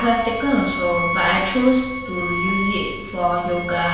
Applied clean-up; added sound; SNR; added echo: none; Bowed string instrument; 6 dB; reverberation time 0.9 s.